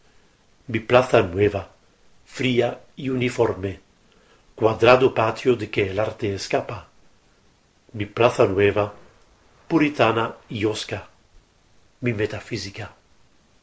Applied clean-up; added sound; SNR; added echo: none; none; none; none.